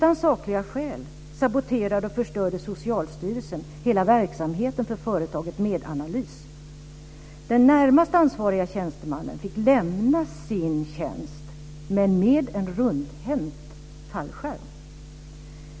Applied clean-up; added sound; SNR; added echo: none; none; none; none.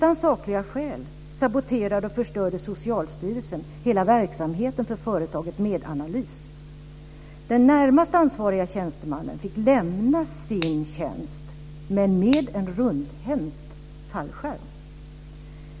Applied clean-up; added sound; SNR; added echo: none; Finger snapping; 12 dB; none.